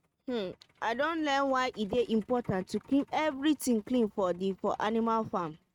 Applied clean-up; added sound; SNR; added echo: neural mask model RNNoise.